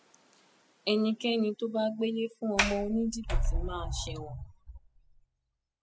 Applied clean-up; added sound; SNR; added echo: classical method spectral subtraction.